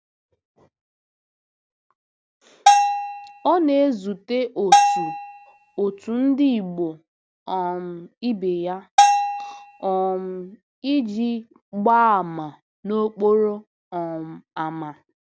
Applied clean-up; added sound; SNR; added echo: none; Bell; -4 dB; none.